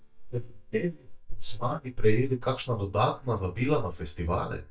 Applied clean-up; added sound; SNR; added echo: neural mask model DeepFilterNet 3.